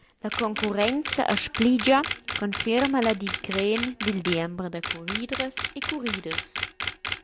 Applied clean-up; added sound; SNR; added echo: none; Camera; 5 dB; none.